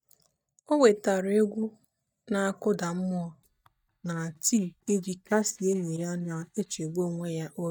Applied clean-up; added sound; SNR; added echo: neural mask model DeepFilterNet 3.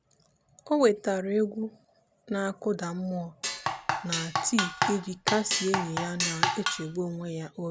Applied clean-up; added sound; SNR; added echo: none; Drum kit; 0 dB; none.